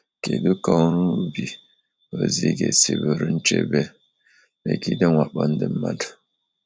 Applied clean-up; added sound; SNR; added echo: none; none; none; none.